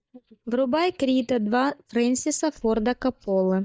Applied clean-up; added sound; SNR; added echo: neural mask model DeepFilterNet 3.